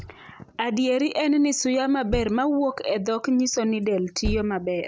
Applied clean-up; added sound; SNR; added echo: none; Thump, thud; 14 dB; none.